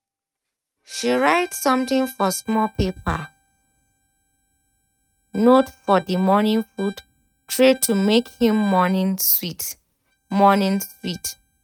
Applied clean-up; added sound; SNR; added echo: neural mask model RNNoise.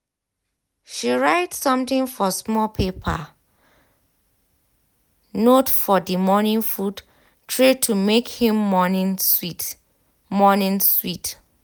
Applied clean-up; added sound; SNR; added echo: none; none; none; none.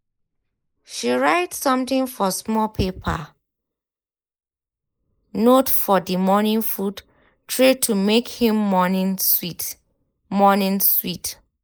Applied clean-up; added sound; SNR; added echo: neural mask model Resemble Enhance denoiser.